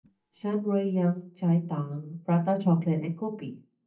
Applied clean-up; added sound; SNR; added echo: neural mask model DeepFilterNet 3.